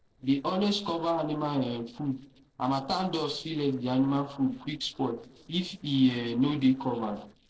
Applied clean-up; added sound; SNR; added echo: neural separator model SepFormer DNS4.